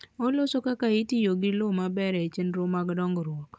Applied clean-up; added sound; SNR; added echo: none; none; none; none.